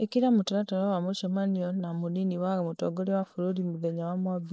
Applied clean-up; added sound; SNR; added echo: neural mask model Resemble Enhance denoiser.